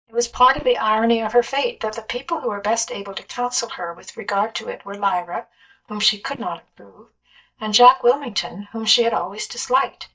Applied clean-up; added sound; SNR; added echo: neural mask model DeepFilterNet 3.